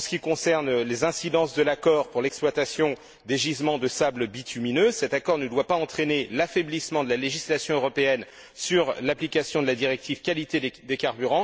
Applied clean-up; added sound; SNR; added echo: none; none; none; none.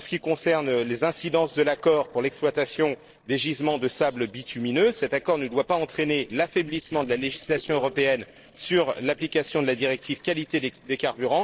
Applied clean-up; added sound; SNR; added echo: neural separator model SepFormer DNS4.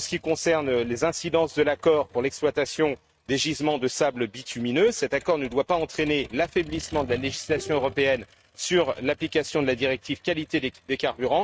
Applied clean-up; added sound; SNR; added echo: neural mask model RNNoise.